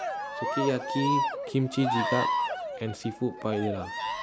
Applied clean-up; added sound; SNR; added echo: none; Cheering; 1 dB; none.